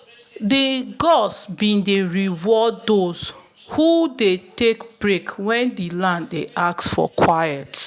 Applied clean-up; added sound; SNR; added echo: none; none; none; none.